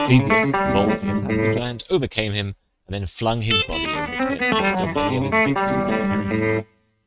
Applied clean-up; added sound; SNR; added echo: neural mask model RNNoise.